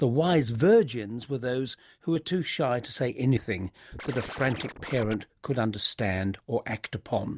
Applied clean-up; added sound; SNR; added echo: none; Scratching (performance technique); 13 dB; none.